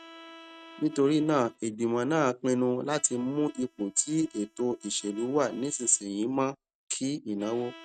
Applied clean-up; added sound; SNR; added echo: neural mask model RNNoise.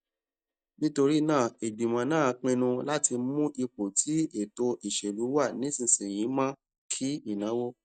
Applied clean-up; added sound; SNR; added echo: neural mask model DeepFilterNet 3.